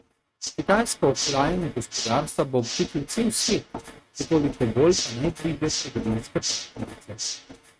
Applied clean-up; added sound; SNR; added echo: neural mask model RNNoise.